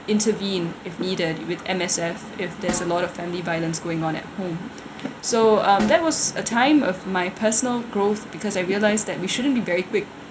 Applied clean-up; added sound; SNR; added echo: none; Snare drum; 14 dB; none.